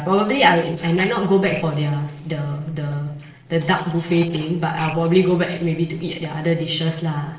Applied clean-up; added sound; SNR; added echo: neural separator model SepFormer DNS4.